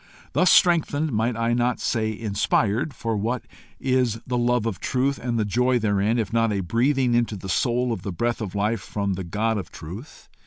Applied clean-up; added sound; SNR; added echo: none; none; none; none.